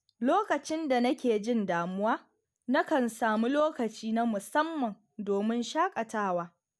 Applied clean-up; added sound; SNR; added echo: none; none; none; none.